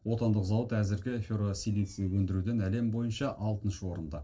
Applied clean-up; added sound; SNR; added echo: neural separator model SepFormer DNS4.